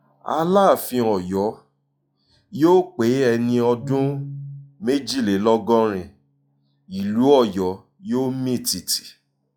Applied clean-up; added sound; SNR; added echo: classical method log-MMSE.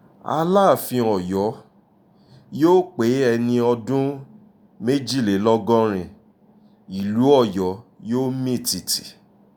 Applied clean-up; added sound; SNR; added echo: none; none; none; none.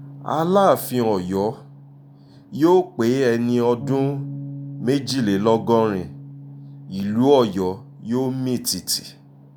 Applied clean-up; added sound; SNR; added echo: none; Bass guitar; 15 dB; none.